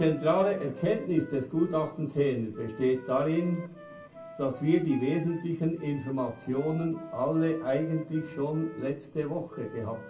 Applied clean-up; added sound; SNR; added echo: none; Wind instrument, woodwind instrument; 18 dB; reverberation time 0.2 s.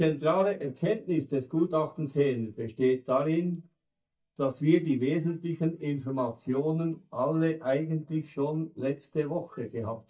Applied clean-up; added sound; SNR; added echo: neural mask model DeepFilterNet 3.